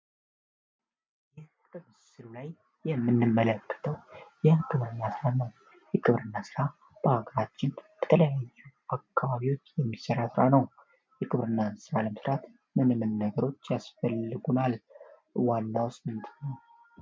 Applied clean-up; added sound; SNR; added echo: none; none; none; none.